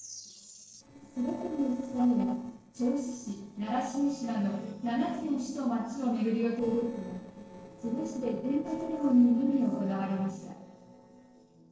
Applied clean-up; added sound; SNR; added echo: neural separator model SepFormer DNS4.